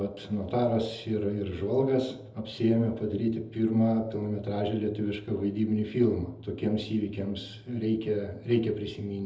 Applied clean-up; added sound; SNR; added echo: none; none; none; reverberation time 0.8 s.